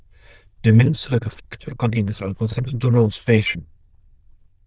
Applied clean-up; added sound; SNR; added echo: neural diffusion model UNIVERSE++.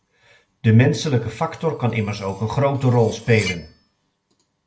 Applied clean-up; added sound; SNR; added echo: none; Cutlery, silverware; 19 dB; none.